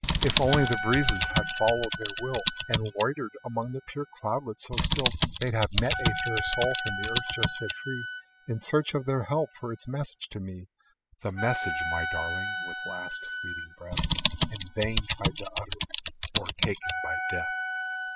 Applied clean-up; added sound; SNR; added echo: classical method spectral subtraction.